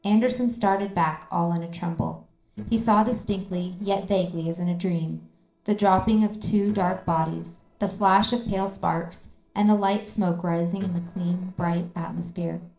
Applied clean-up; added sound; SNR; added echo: neural separator model SepFormer DNS4.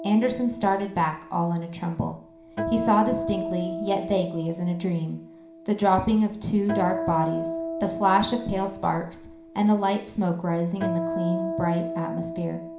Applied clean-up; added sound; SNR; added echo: none; Acoustic guitar; 8 dB; reverberation time 0.5 s.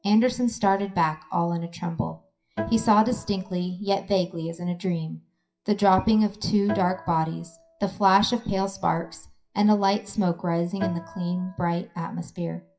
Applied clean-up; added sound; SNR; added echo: classical method WPE with log-MMSE.